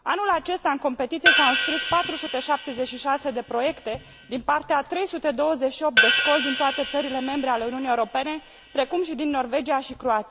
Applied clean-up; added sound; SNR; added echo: none; Hi-hat; 0 dB; none.